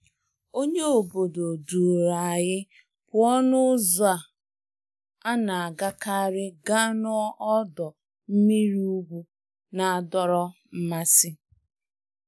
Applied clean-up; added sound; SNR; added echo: none; none; none; none.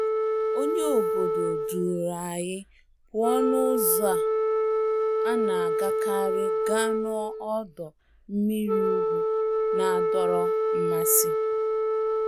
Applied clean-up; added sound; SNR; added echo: none; Wind instrument, woodwind instrument; -5 dB; none.